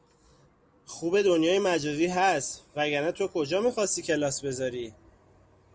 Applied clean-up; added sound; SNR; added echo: none; none; none; none.